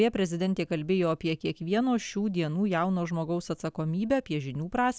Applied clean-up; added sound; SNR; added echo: none; none; none; none.